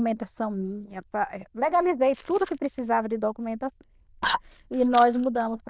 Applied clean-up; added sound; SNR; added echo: neural diffusion model UNIVERSE++.